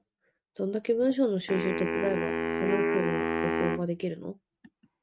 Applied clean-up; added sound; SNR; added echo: neural mask model RNNoise.